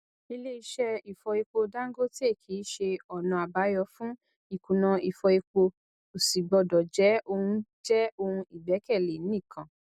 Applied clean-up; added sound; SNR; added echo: none; none; none; none.